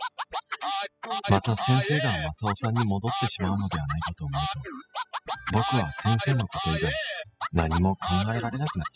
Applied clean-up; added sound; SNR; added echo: classical method spectral subtraction.